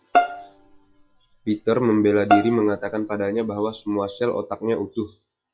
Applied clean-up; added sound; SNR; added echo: classical method log-MMSE.